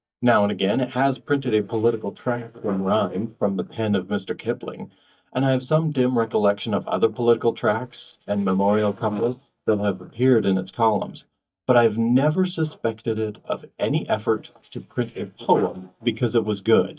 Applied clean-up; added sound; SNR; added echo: neural mask model DeepFilterNet 3.